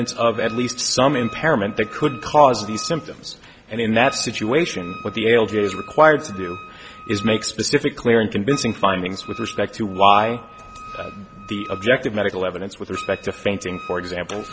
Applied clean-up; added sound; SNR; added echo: none; Wind instrument, woodwind instrument; 18 dB; none.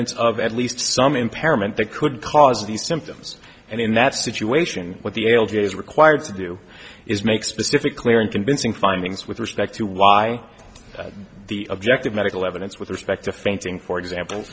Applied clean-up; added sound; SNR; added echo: none; none; none; none.